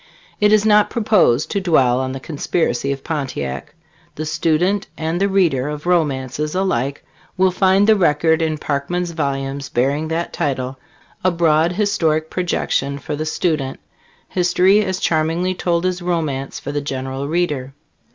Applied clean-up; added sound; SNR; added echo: none; none; none; none.